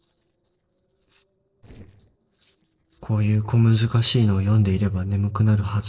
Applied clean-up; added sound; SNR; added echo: neural separator model SepFormer DNS4.